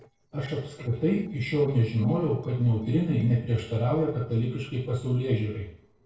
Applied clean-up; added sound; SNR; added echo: neural separator model SepFormer DNS4.